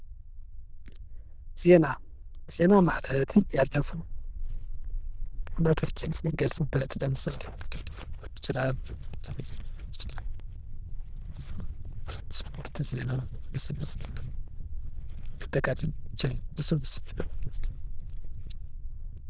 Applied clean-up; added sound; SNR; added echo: neural diffusion model UNIVERSE++.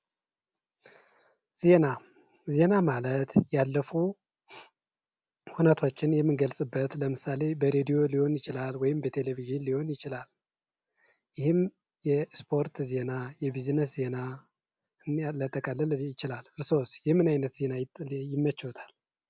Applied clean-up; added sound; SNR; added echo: none; none; none; none.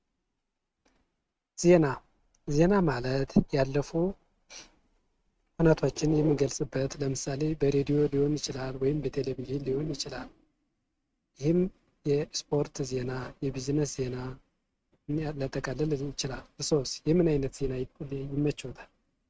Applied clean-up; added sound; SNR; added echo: neural mask model RNNoise.